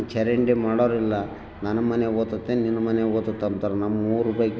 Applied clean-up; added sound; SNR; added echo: none; none; none; none.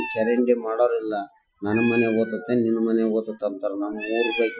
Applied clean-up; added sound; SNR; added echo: classical method Wiener filter.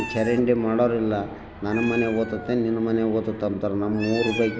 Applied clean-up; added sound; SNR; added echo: none; Meow; 14 dB; none.